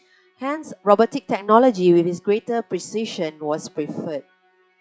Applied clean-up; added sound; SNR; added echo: classical method log-MMSE.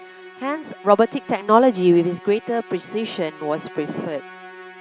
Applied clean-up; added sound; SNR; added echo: none; Musical instrument; 20 dB; none.